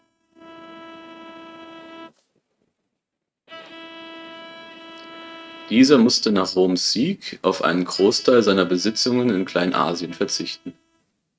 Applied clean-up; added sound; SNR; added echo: neural mask model RNNoise.